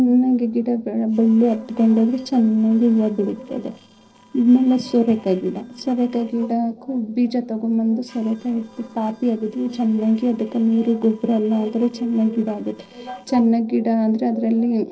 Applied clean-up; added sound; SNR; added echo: neural separator model SepFormer DNS4.